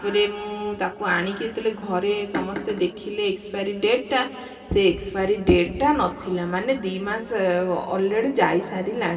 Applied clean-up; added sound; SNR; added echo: none; none; none; reverberation time 2.5 s.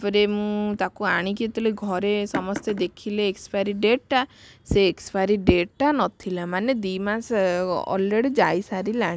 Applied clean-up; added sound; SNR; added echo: none; none; none; none.